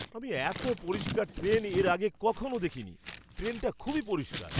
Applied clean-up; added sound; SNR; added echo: none; Scissors; 7 dB; none.